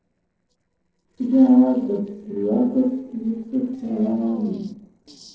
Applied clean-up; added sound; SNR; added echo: neural separator model SepFormer DNS4.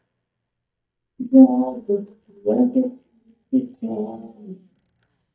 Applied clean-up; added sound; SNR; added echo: neural mask model DeepFilterNet 3.